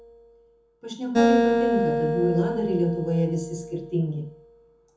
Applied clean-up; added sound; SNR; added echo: none; Acoustic guitar; -1 dB; reverberation time 0.5 s.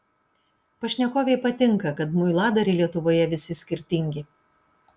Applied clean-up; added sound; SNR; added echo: none; none; none; none.